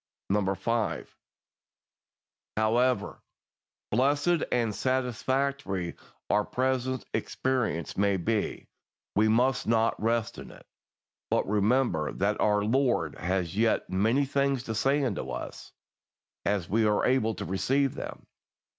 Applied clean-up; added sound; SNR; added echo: none; none; none; none.